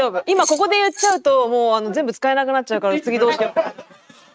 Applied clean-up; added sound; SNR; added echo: neural mask model RNNoise.